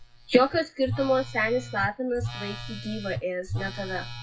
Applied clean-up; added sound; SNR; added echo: classical method WPE with log-MMSE.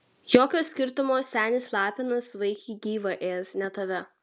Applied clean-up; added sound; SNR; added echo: none; none; none; none.